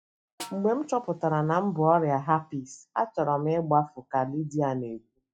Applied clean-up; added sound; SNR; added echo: classical method log-MMSE.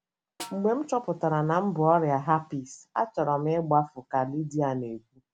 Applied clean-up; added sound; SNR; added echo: none; Snare drum; 19 dB; none.